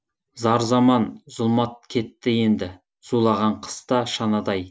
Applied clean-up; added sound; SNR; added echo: none; none; none; none.